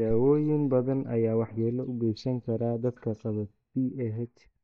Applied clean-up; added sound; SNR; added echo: neural mask model DeepFilterNet 3.